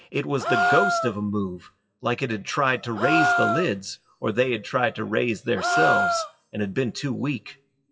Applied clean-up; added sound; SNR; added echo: classical method WPE with log-MMSE.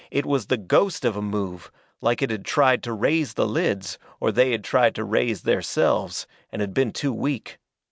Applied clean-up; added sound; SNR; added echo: none; none; none; none.